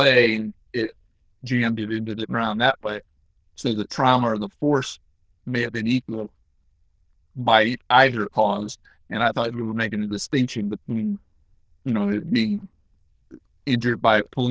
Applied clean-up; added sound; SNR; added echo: neural diffusion model UNIVERSE++.